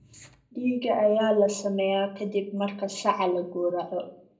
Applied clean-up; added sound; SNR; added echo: none; none; none; reverberation time 0.4 s.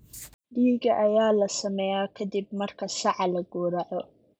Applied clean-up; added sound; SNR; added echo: none; none; none; none.